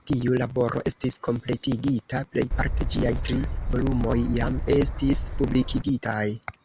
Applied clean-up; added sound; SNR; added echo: none; Gull, seagull / Wind; 2 dB; none.